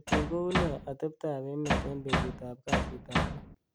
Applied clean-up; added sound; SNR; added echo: none; Bass drum; -5 dB; none.